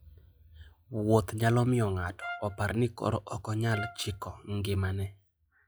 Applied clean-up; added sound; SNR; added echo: classical method log-MMSE.